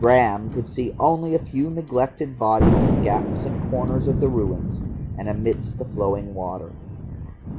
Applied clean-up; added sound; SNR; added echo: none; Thunder; 2 dB; none.